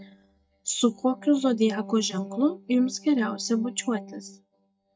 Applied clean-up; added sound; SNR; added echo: neural mask model DeepFilterNet 3.